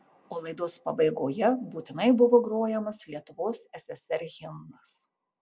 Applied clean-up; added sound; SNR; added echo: none; none; none; none.